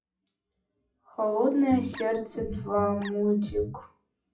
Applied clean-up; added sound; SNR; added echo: classical method WPE with log-MMSE.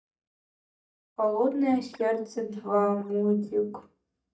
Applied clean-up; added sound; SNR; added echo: neural mask model DeepFilterNet 3.